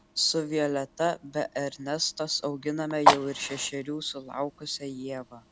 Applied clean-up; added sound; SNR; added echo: none; Fire; 2 dB; none.